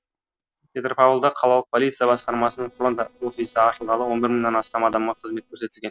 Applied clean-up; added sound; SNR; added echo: neural separator model SepFormer DNS4.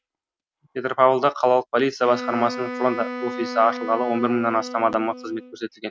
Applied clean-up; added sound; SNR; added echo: neural mask model RNNoise.